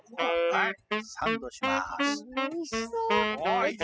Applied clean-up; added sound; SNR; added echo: classical method spectral subtraction.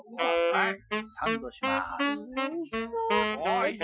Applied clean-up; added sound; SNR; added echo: classical method Wiener filter.